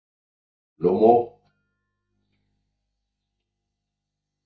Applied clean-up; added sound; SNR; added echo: neural mask model DeepFilterNet 3.